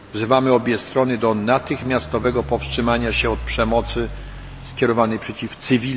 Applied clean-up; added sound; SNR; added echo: none; Idling / Truck; 13 dB; none.